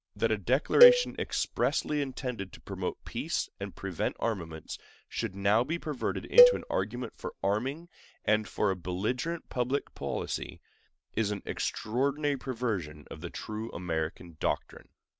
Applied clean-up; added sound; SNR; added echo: none; Cowbell; -4 dB; none.